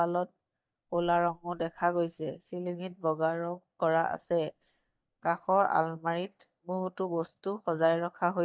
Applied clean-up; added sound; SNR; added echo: neural mask model DeepFilterNet 3.